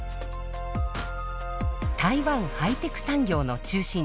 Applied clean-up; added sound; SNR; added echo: none; none; none; none.